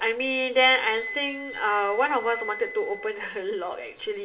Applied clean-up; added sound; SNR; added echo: none; Wind instrument, woodwind instrument; 14 dB; reverberation time 0.4 s.